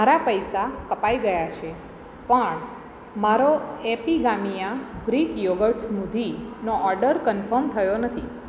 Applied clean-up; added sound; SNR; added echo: none; Fart; 19 dB; none.